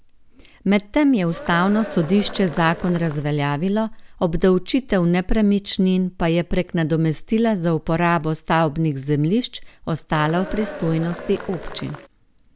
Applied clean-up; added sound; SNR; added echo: none; Cheering; 13 dB; none.